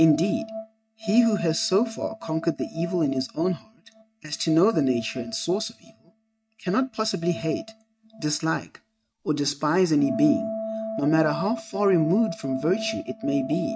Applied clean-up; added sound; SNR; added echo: neural mask model RNNoise.